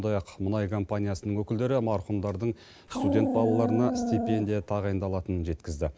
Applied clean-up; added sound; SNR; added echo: none; Dog; 0 dB; none.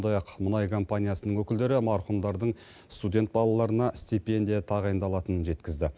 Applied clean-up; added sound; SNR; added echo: none; none; none; none.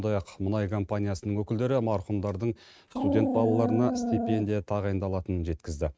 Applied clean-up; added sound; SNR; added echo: neural mask model RNNoise.